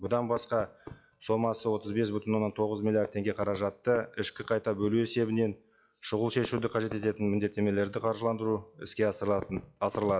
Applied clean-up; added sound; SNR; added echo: classical method log-MMSE.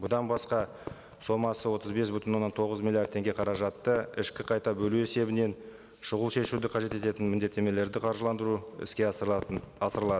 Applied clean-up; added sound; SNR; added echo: none; Fireworks; 17 dB; none.